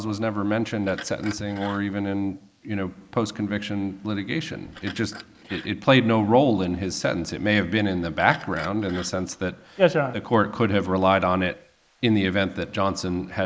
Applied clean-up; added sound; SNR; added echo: neural mask model Resemble Enhance denoiser.